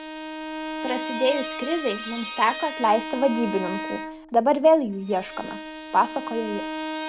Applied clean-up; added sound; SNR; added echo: none; Bowed string instrument; 8 dB; none.